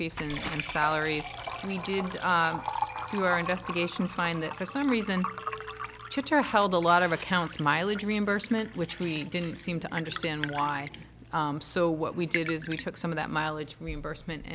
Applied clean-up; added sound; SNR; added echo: none; Liquid; 10 dB; none.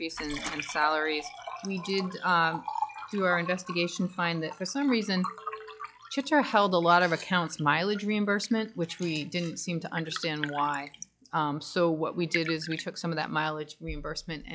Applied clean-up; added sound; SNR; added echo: classical method log-MMSE.